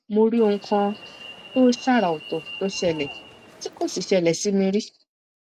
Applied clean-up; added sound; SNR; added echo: none; Alarm; 17 dB; none.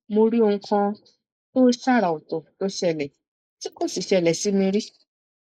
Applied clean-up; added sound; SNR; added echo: neural mask model Resemble Enhance denoiser.